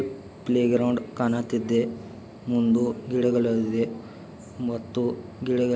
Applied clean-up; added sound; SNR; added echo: none; none; none; none.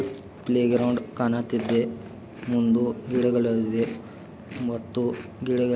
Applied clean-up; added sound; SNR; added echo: none; Chewing, mastication; 18 dB; none.